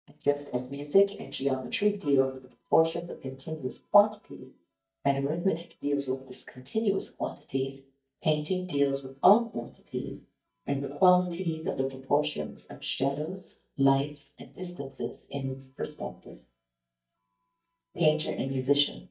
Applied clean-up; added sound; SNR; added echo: neural mask model DeepFilterNet 3.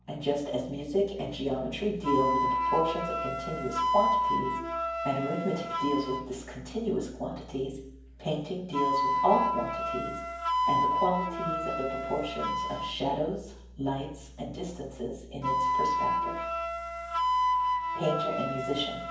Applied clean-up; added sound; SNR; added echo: none; Wind instrument, woodwind instrument; -1 dB; reverberation time 0.9 s.